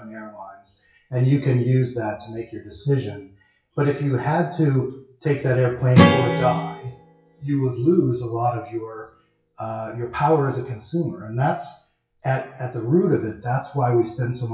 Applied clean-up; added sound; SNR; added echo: classical method WPE with log-MMSE.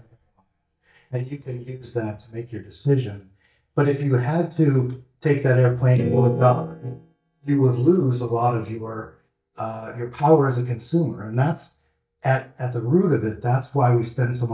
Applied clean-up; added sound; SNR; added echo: neural mask model DeepFilterNet 3.